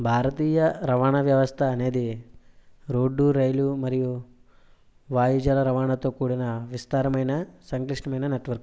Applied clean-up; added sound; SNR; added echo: none; none; none; none.